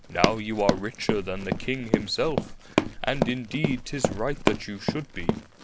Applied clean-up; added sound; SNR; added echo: none; Run; 0 dB; none.